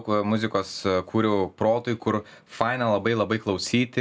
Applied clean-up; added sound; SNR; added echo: none; none; none; none.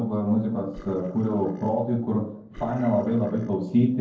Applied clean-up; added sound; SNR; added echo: neural separator model SepFormer DNS4.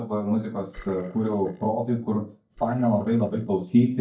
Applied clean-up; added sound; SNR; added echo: neural mask model DeepFilterNet 3.